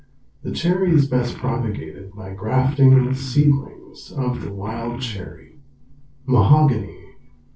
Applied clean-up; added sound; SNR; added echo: neural separator model SepFormer DNS4.